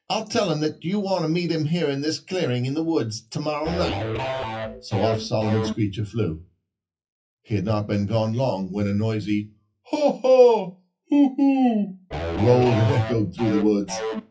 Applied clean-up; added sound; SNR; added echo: classical method WPE with log-MMSE.